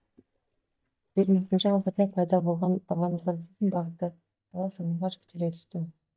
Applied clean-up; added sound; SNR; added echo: neural mask model DeepFilterNet 3.